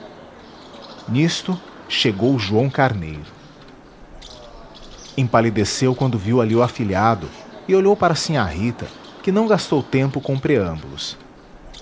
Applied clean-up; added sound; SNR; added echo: none; Bird; 19 dB; none.